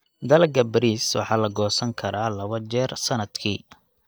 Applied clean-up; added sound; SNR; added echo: neural mask model DeepFilterNet 3.